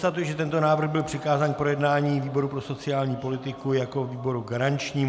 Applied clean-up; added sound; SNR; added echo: none; none; none; none.